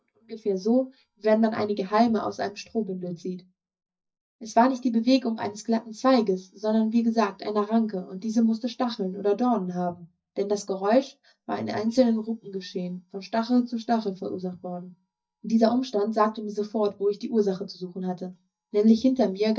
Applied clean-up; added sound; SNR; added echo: neural mask model DeepFilterNet 3.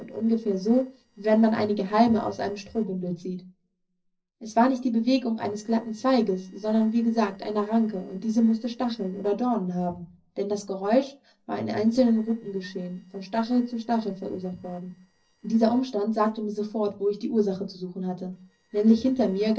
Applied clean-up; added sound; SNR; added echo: neural separator model SepFormer DNS4.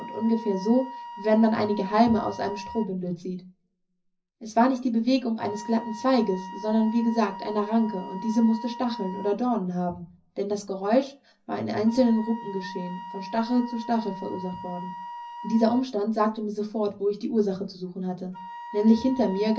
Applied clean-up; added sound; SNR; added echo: none; Wind instrument, woodwind instrument; 15 dB; reverberation time 0.4 s.